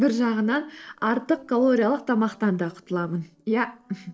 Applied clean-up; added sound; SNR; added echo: neural separator model SepFormer DNS4.